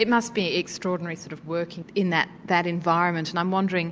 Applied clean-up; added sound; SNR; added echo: none; none; none; none.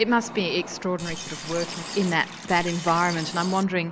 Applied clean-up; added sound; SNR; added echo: none; Liquid; 12 dB; none.